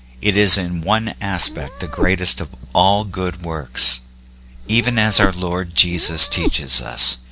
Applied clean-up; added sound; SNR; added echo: none; Meow; 4 dB; none.